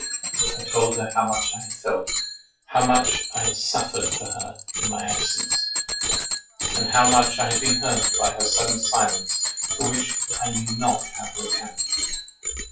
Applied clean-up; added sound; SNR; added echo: classical method WPE with log-MMSE.